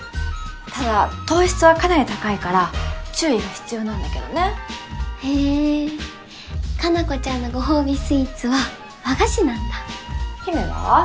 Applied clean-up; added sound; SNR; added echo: none; none; none; none.